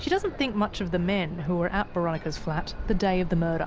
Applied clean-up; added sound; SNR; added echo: none; none; none; none.